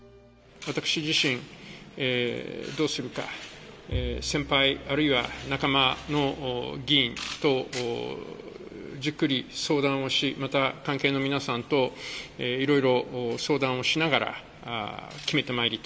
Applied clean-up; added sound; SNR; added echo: none; Bowed string instrument; 13 dB; none.